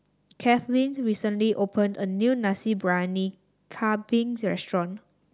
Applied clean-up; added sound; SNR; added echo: none; none; none; none.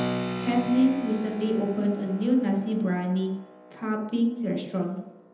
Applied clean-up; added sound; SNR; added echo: none; Keyboard (musical); 10 dB; reverberation time 0.9 s.